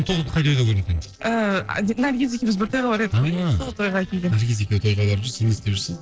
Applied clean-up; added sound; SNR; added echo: neural separator model SepFormer DNS4.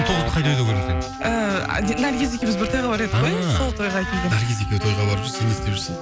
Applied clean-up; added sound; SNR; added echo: none; Wind instrument, woodwind instrument + Wind instrument, woodwind instrument; 9 dB; none.